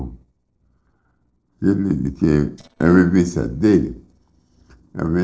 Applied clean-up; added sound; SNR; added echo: neural separator model SepFormer DNS4.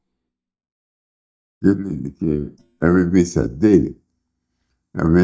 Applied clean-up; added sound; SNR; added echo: neural mask model DeepFilterNet 3.